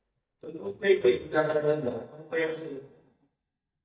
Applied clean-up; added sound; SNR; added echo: neural mask model DeepFilterNet 3.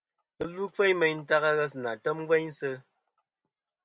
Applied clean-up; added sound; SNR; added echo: none; none; none; none.